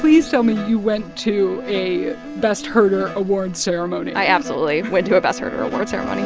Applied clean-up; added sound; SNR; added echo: none; none; none; none.